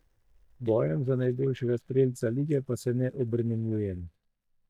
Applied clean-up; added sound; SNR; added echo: neural mask model DeepFilterNet 3.